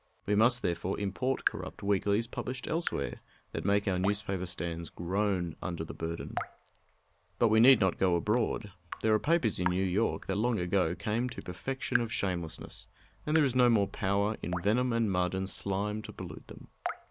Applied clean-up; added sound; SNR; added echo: none; Raindrop / Drip; 14 dB; none.